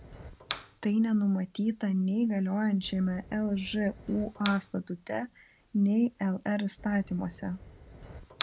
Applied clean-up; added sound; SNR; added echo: none; Fire; 17 dB; none.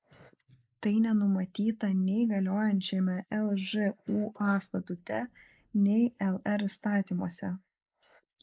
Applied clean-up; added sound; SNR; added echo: neural mask model Resemble Enhance denoiser.